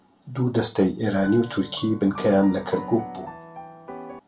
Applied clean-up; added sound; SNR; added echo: none; Piano; 14 dB; reverberation time 0.2 s.